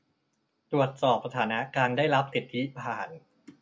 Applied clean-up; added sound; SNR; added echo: none; none; none; none.